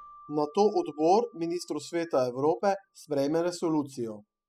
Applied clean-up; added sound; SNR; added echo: classical method spectral subtraction.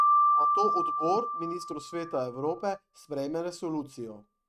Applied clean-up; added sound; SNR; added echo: neural mask model RNNoise.